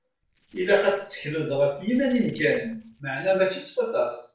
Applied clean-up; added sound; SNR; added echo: neural separator model SepFormer DNS4.